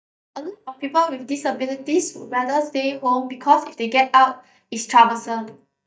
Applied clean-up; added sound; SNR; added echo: neural mask model DeepFilterNet 3.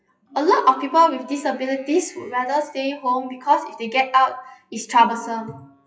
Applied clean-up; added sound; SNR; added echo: classical method WPE with log-MMSE.